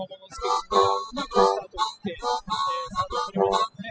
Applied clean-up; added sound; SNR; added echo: classical method spectral subtraction.